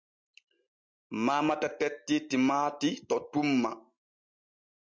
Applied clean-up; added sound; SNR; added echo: none; none; none; none.